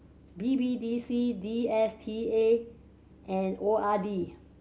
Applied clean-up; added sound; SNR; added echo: none; none; none; none.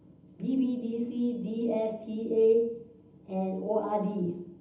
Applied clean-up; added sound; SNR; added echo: none; none; none; reverberation time 0.8 s.